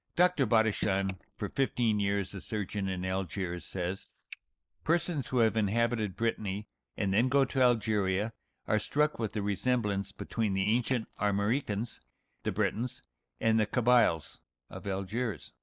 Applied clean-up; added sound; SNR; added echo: neural mask model Resemble Enhance denoiser.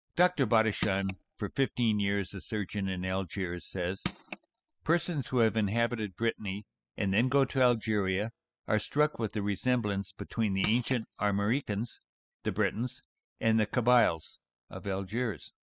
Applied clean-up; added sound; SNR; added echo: classical method spectral subtraction.